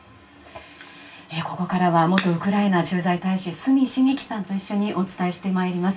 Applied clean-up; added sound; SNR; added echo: none; Crack; 11 dB; reverberation time 0.2 s.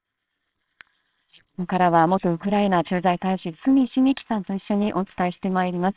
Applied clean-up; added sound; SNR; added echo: neural separator model SepFormer WHAMR!.